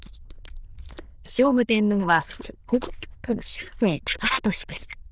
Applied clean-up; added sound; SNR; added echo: neural diffusion model UNIVERSE++.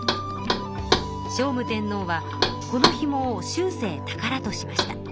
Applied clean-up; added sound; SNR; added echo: none; Knock; 2 dB; none.